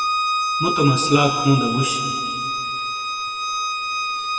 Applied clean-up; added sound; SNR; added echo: none; Bowed string instrument; 0 dB; reverberation time 2.3 s.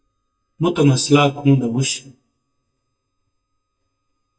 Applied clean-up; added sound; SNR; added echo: neural mask model DeepFilterNet 3.